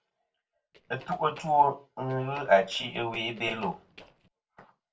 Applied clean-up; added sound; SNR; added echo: neural separator model SepFormer DNS4.